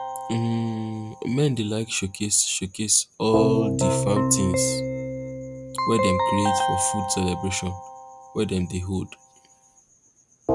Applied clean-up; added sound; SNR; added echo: none; Keyboard (musical); 2 dB; none.